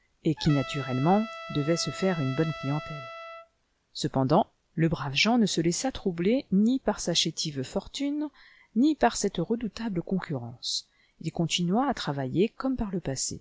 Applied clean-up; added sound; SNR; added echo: none; Trumpet; 13 dB; none.